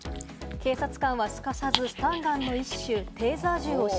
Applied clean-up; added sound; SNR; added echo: none; Dog; 11 dB; none.